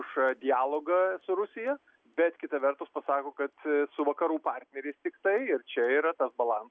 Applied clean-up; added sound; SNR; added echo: none; none; none; none.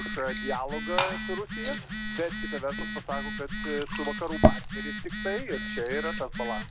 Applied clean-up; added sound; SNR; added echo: none; Liquid + Telephone; -4 dB; none.